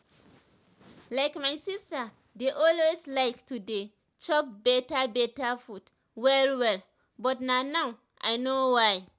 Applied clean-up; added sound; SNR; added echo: none; none; none; none.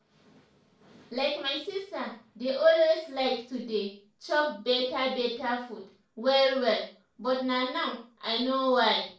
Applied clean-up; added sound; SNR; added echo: none; none; none; reverberation time 0.4 s.